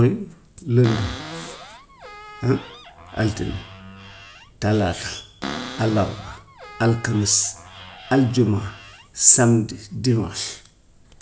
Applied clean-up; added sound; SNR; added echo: none; Cupboard open or close; 14 dB; none.